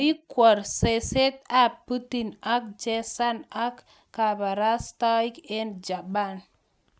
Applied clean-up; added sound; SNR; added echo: none; none; none; none.